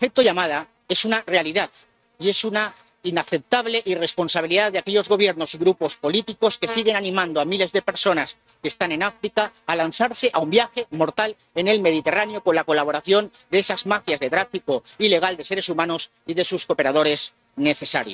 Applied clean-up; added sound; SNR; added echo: neural mask model RNNoise.